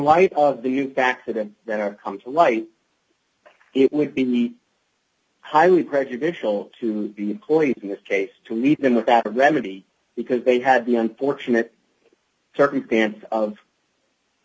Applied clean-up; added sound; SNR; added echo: none; none; none; none.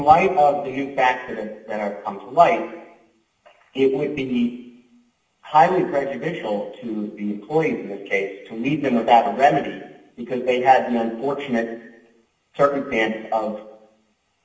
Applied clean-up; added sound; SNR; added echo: none; none; none; reverberation time 1.0 s.